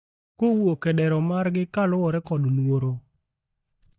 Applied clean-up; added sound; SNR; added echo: neural mask model DeepFilterNet 3.